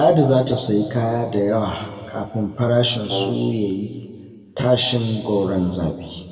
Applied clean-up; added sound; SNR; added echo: none; Brass instrument; 10 dB; reverberation time 1.9 s.